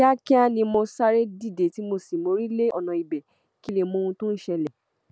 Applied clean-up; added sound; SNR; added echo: none; none; none; none.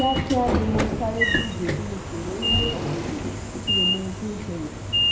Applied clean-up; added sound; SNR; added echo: none; Sliding door / Train; -3 dB; reverberation time 0.7 s.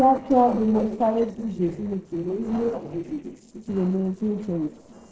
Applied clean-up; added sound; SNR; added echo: neural separator model SepFormer DNS4.